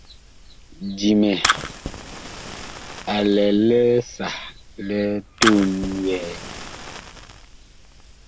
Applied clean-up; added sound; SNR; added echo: none; Fire; 8 dB; none.